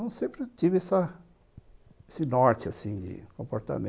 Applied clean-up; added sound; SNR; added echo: none; none; none; none.